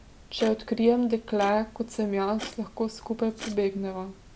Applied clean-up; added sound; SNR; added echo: none; Clock + Cutlery, silverware; 17 dB; none.